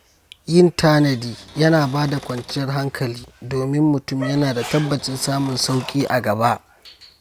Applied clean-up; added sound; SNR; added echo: none; Cupboard open or close / Door; 20 dB; none.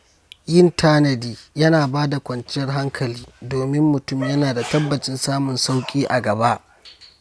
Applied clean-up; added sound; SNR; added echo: none; none; none; none.